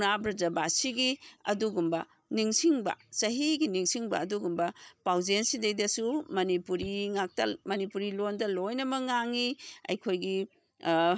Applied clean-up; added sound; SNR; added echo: neural mask model DeepFilterNet 3.